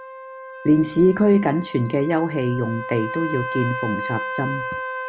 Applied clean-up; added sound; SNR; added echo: none; Trumpet; 9 dB; none.